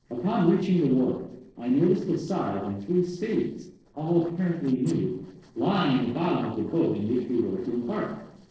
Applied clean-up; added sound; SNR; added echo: neural separator model SepFormer DNS4.